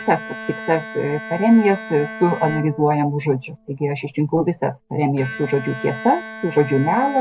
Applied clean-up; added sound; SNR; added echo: none; Bowed string instrument; 14 dB; none.